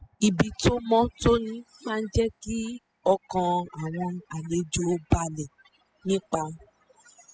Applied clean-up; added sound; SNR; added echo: classical method spectral subtraction.